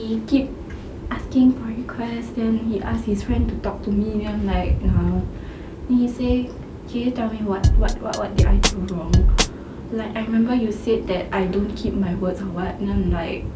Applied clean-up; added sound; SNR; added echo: none; Drum kit; -5 dB; none.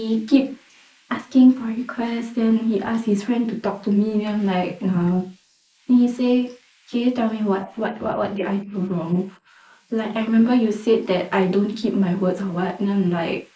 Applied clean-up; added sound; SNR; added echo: neural mask model Resemble Enhance denoiser.